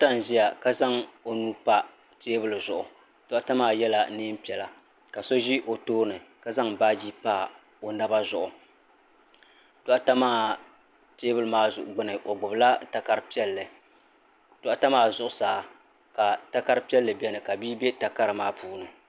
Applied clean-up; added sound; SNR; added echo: none; none; none; none.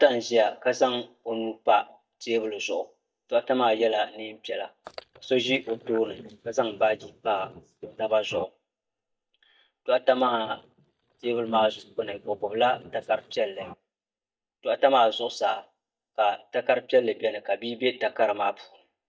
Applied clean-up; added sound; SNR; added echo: neural mask model DeepFilterNet 3.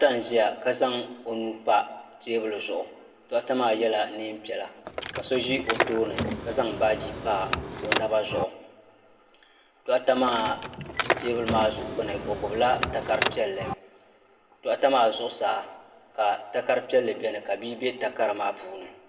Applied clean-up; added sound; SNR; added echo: none; Car; 3 dB; reverberation time 1.0 s.